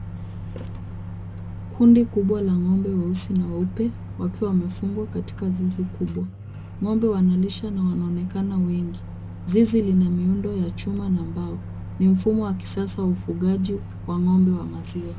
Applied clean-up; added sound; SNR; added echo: none; Microwave oven; 11 dB; none.